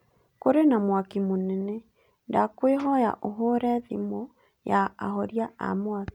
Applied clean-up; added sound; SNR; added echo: none; none; none; none.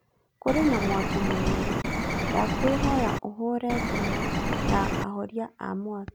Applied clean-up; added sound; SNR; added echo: none; Bird; -3 dB; none.